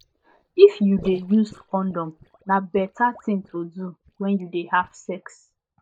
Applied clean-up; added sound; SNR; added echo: neural mask model DeepFilterNet 3.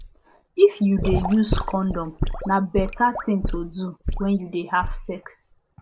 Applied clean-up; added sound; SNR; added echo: none; Sink (filling or washing) / Gurgling / Liquid; 6 dB; none.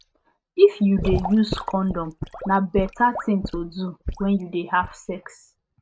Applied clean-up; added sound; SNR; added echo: neural mask model RNNoise.